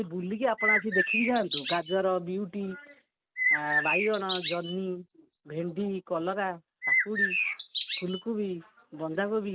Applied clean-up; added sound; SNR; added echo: none; Bird; -2 dB; none.